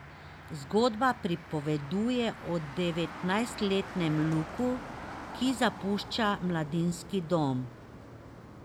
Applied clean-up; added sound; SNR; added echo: none; Motor vehicle (road); 13 dB; none.